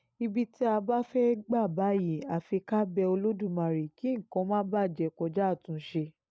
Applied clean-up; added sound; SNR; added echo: none; none; none; none.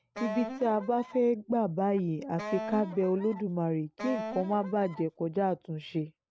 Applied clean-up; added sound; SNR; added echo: none; Wind instrument, woodwind instrument; 10 dB; none.